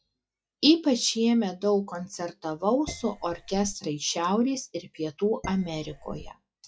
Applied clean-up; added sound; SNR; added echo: classical method log-MMSE.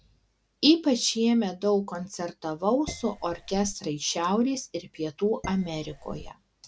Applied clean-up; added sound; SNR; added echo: none; Dishes, pots, and pans; 14 dB; none.